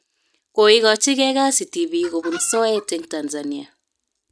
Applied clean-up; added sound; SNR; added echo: neural mask model RNNoise.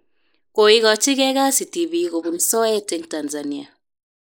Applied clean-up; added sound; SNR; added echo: neural mask model Resemble Enhance denoiser.